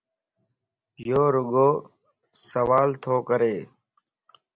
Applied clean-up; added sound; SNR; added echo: none; none; none; none.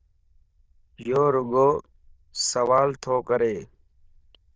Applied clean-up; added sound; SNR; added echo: neural diffusion model UNIVERSE++.